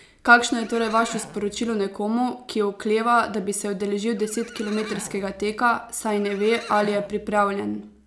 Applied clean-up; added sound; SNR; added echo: none; Livestock, farm animals, working animals; 17 dB; none.